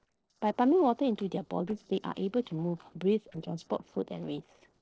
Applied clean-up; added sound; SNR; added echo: neural separator model SepFormer DNS4.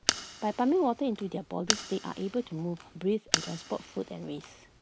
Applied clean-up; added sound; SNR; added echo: none; Fire; 4 dB; none.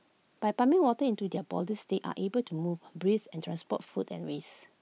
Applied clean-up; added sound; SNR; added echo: none; none; none; none.